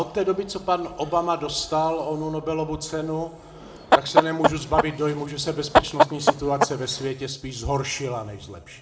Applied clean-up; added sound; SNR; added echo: none; Chicken, rooster; -4 dB; reverberation time 1.4 s.